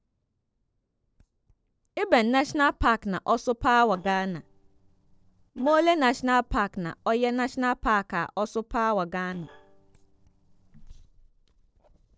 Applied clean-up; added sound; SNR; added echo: neural separator model SepFormer DNS4.